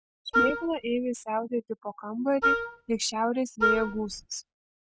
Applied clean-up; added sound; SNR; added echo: neural mask model RNNoise.